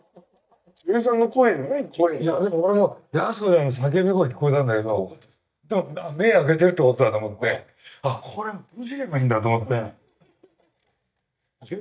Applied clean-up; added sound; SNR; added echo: neural mask model DeepFilterNet 3.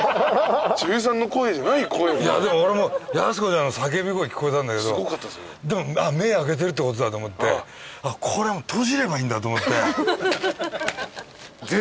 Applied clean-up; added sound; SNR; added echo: none; none; none; none.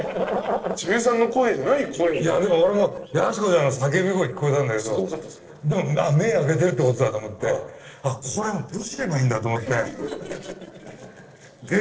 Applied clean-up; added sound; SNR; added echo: neural separator model SepFormer DNS4.